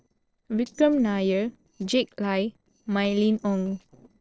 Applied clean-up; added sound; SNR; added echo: neural separator model SepFormer DNS4.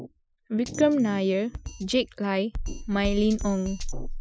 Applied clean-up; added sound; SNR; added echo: classical method Wiener filter.